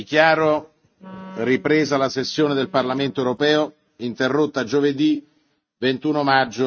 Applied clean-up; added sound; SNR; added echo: neural mask model RNNoise.